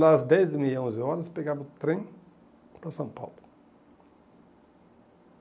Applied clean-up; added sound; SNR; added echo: none; none; none; none.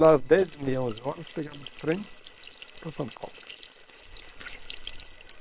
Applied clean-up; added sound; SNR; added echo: neural separator model SepFormer WHAM!.